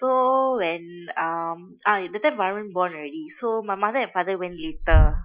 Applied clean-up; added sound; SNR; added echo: classical method Wiener filter.